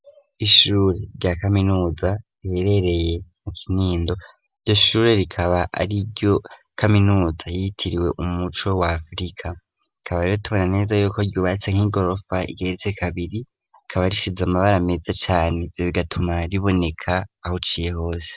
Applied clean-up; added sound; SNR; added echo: none; none; none; none.